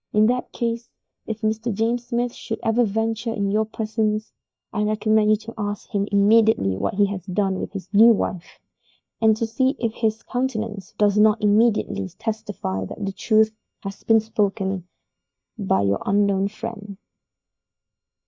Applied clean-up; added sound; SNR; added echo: neural mask model DeepFilterNet 3.